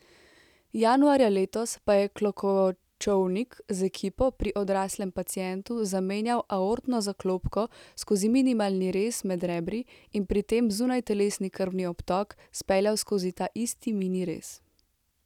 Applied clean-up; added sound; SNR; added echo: none; none; none; none.